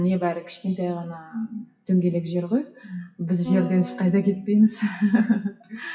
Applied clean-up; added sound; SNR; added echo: classical method WPE with log-MMSE.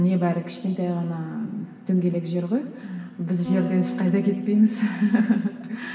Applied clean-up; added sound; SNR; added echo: none; Bass guitar; 12 dB; reverberation time 2.2 s.